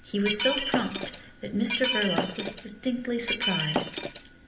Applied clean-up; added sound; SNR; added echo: none; Shatter; 1 dB; reverberation time 0.8 s.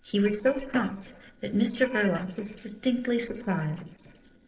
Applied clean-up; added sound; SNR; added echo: neural separator model SepFormer DNS4.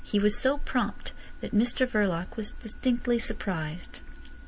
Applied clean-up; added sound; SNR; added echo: none; none; none; none.